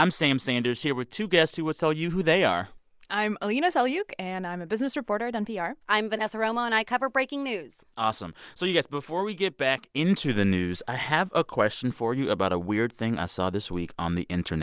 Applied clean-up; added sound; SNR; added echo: none; none; none; none.